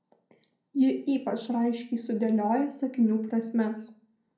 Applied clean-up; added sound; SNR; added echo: none; none; none; reverberation time 0.6 s.